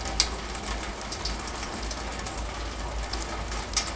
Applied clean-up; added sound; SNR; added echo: none; Rain; -3 dB; reverberation time 2.1 s.